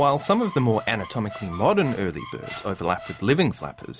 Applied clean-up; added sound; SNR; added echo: none; Squeak; 17 dB; none.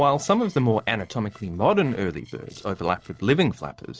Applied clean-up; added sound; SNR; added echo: neural separator model SepFormer DNS4.